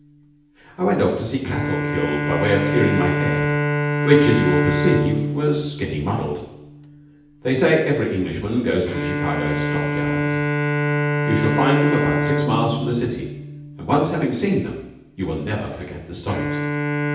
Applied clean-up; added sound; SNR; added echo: none; Bowed string instrument; 1 dB; reverberation time 0.9 s.